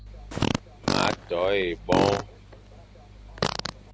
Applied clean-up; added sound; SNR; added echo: none; Fart; 0 dB; none.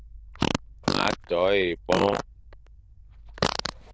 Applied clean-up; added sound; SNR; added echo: neural diffusion model UNIVERSE++.